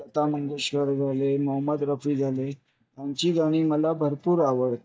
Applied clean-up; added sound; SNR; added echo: neural mask model DeepFilterNet 3.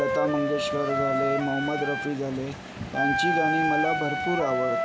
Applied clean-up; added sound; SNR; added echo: none; Wind instrument, woodwind instrument; -1 dB; none.